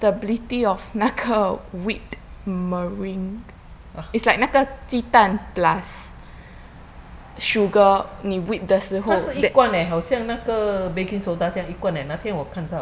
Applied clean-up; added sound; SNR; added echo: none; none; none; none.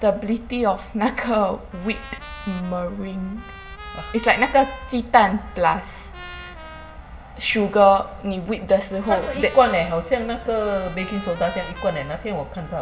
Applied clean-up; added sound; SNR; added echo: none; Trumpet; 19 dB; reverberation time 0.4 s.